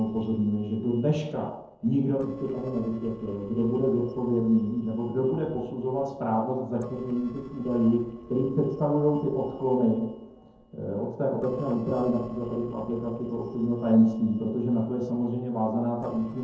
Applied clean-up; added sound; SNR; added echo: neural separator model SepFormer DNS4.